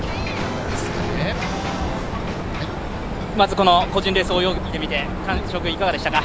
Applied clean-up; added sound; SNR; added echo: none; Ocean + Mechanisms; 4 dB; none.